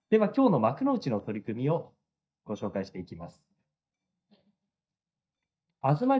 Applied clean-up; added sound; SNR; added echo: neural mask model DeepFilterNet 3.